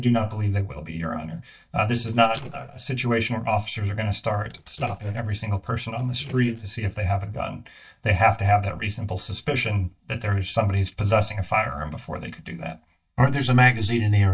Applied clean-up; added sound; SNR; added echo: neural mask model DeepFilterNet 3.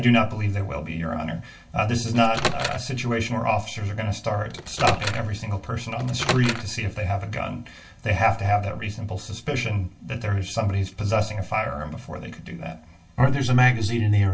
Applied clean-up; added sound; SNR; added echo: none; Microwave oven; 7 dB; reverberation time 0.2 s.